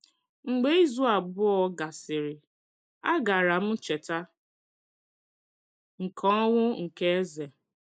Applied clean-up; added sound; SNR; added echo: neural mask model Resemble Enhance denoiser.